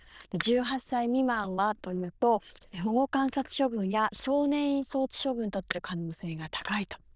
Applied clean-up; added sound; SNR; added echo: neural diffusion model UNIVERSE++.